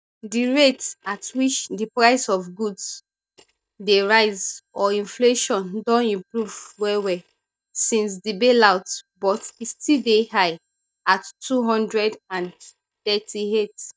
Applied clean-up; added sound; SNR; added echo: neural mask model DeepFilterNet 3.